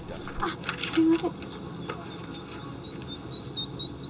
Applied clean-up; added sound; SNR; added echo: none; Bird vocalization, bird call, bird song; 9 dB; reverberation time 0.2 s.